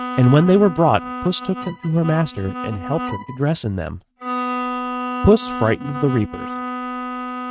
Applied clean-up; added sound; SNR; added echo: neural mask model RNNoise.